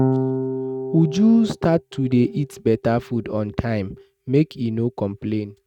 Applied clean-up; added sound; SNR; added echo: neural mask model RNNoise.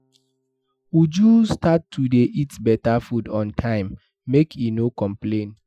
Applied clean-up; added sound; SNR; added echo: classical method Wiener filter.